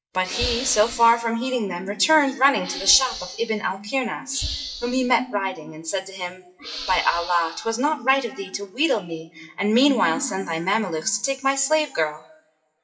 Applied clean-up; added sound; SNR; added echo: classical method WPE with log-MMSE.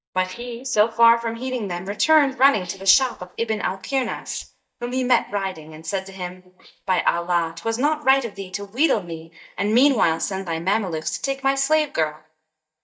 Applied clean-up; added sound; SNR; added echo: neural mask model DeepFilterNet 3.